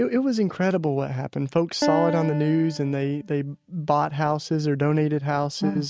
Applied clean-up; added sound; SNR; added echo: neural mask model RNNoise.